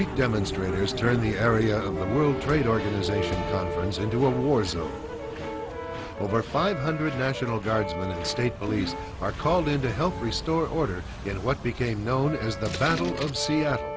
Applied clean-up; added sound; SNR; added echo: none; Brass instrument + Ringtone; 11 dB; none.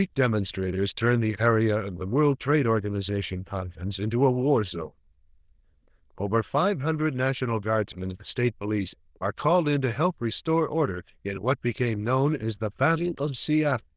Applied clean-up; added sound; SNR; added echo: neural diffusion model UNIVERSE++.